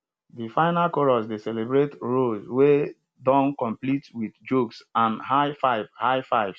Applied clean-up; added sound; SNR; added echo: none; none; none; none.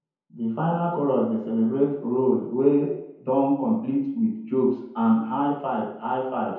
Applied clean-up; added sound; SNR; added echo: none; none; none; reverberation time 0.9 s.